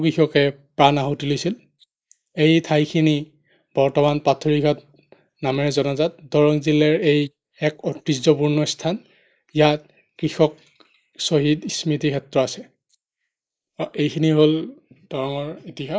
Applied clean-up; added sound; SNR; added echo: neural mask model Resemble Enhance denoiser.